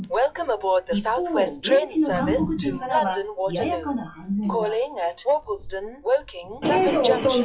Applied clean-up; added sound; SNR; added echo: classical method WPE with log-MMSE.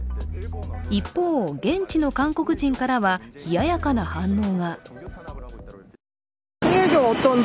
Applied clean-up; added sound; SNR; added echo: none; none; none; none.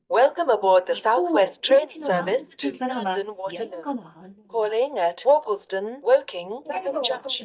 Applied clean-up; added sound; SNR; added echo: neural mask model DeepFilterNet 3.